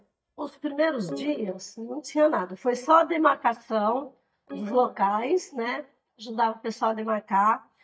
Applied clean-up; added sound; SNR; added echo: neural mask model DeepFilterNet 3.